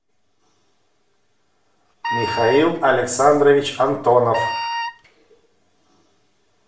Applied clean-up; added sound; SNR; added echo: none; Wind instrument, woodwind instrument; 6 dB; reverberation time 0.5 s.